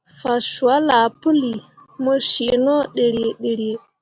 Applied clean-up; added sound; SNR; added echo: none; none; none; none.